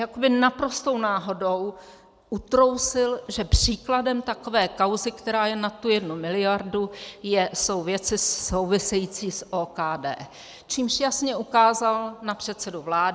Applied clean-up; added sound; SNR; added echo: none; none; none; none.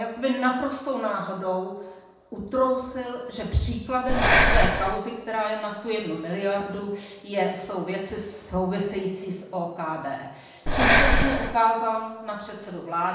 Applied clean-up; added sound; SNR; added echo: none; Breathing; -5 dB; reverberation time 0.8 s.